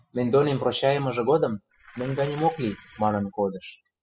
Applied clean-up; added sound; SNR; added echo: classical method spectral subtraction.